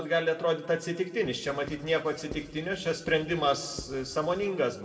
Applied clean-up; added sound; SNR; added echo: none; Writing; 18 dB; reverberation time 1.5 s.